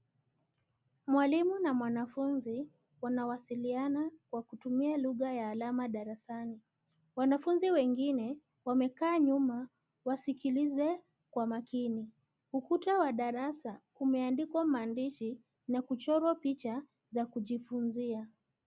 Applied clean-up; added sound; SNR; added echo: none; none; none; none.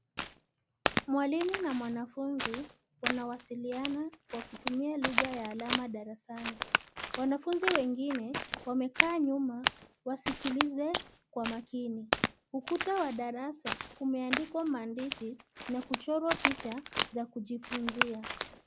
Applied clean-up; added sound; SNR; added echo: none; Crack; 2 dB; none.